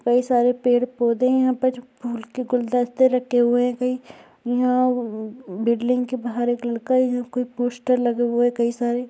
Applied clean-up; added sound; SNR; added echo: none; none; none; none.